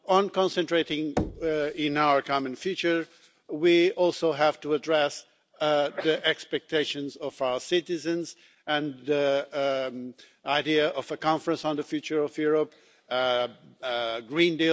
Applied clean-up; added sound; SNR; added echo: none; Knock / Wood; 12 dB; none.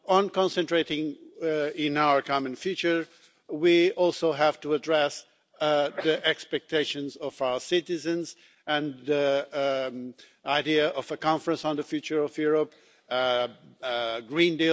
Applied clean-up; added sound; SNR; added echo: none; none; none; none.